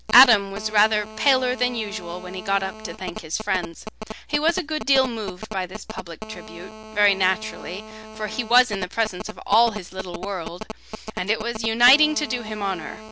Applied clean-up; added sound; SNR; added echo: none; Telephone; 12 dB; none.